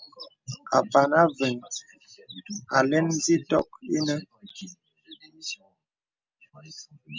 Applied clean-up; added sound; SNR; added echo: none; none; none; none.